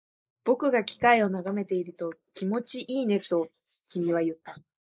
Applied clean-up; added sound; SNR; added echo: neural mask model Resemble Enhance denoiser.